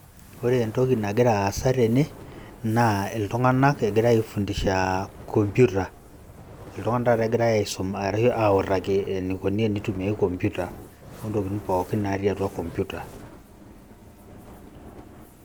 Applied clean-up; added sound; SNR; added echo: none; Fire; 19 dB; none.